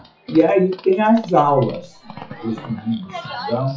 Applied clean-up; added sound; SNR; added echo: classical method WPE with log-MMSE.